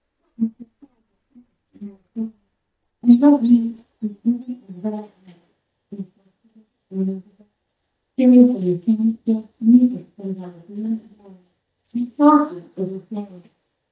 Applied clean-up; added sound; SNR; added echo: neural mask model DeepFilterNet 3.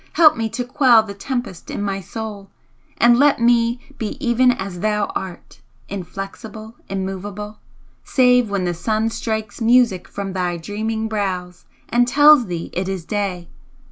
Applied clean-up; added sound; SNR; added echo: none; none; none; none.